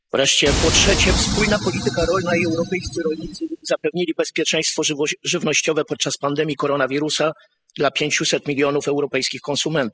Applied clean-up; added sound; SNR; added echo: classical method spectral subtraction.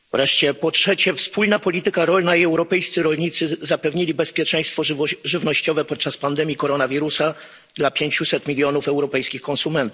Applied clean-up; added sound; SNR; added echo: none; none; none; none.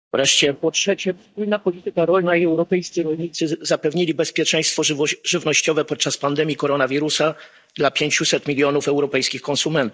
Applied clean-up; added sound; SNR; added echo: neural mask model DeepFilterNet 3.